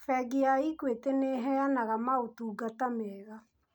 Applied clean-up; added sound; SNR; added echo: none; none; none; none.